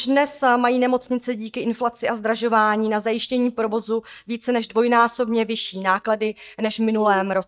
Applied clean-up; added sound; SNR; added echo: neural mask model DeepFilterNet 3.